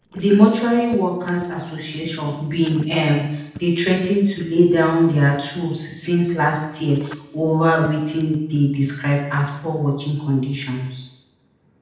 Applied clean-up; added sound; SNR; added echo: neural separator model SepFormer DNS4.